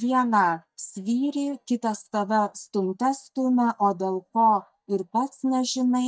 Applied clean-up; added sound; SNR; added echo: neural mask model DeepFilterNet 3.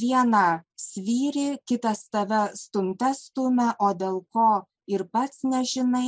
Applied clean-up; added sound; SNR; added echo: none; none; none; none.